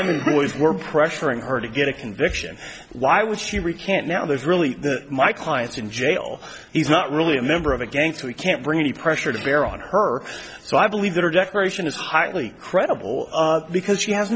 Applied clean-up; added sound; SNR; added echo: none; none; none; none.